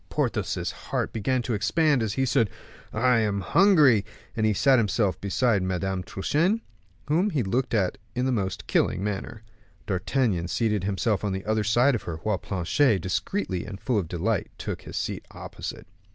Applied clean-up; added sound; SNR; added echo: none; none; none; none.